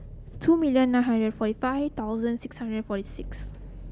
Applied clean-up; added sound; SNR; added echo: none; Engine; 16 dB; none.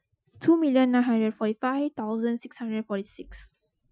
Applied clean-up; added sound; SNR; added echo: classical method Wiener filter.